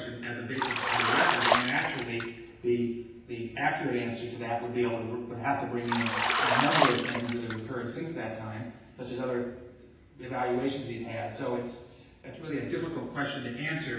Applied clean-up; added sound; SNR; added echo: none; Bathtub (filling or washing); -3 dB; reverberation time 0.9 s.